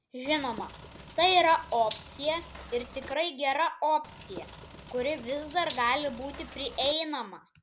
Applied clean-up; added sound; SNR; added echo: none; Bathtub (filling or washing); 16 dB; none.